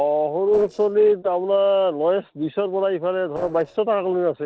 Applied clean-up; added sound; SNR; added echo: neural separator model SepFormer DNS4.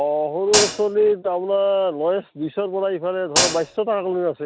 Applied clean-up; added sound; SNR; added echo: none; Hi-hat; -1 dB; none.